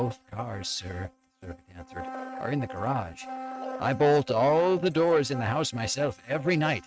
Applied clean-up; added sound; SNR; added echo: neural mask model RNNoise.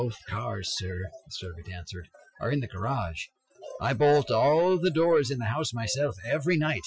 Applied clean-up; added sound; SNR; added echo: classical method Wiener filter.